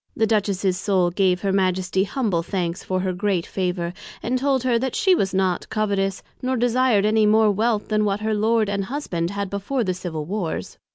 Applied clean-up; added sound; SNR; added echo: none; none; none; none.